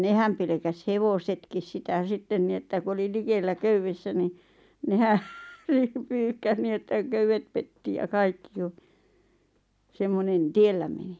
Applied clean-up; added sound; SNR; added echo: none; none; none; none.